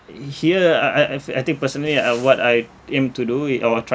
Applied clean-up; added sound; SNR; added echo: none; none; none; none.